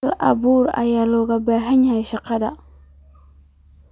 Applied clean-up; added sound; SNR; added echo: none; none; none; none.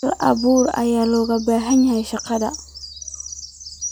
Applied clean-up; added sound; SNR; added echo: none; Bird vocalization, bird call, bird song; 15 dB; none.